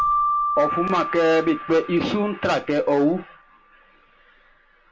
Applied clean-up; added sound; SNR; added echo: none; Keyboard (musical); 5 dB; reverberation time 0.2 s.